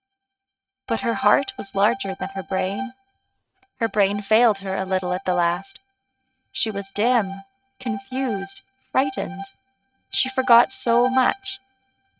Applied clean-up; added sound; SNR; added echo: neural mask model RNNoise.